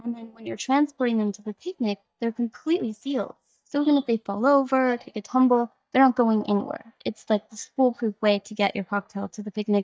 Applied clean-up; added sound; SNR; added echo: neural mask model DeepFilterNet 3.